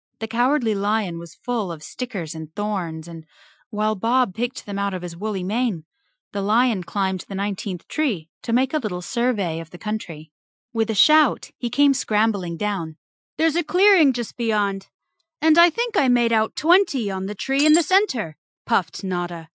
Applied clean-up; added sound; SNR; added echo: classical method Wiener filter.